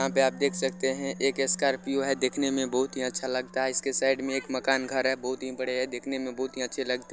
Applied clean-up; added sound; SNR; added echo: none; Musical instrument; 18 dB; none.